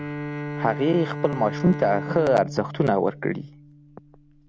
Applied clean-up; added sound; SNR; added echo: none; Bowed string instrument; 9 dB; none.